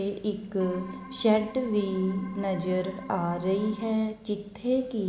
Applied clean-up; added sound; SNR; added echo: none; Organ; 15 dB; none.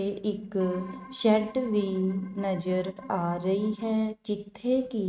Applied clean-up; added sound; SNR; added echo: neural mask model RNNoise.